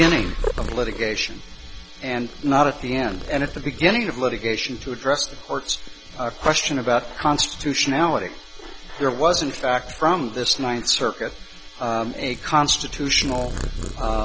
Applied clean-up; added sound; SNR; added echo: none; Purr; 11 dB; none.